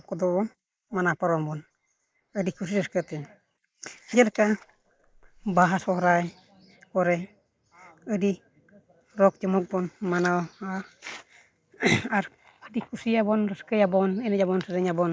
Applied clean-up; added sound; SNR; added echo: neural mask model Resemble Enhance denoiser.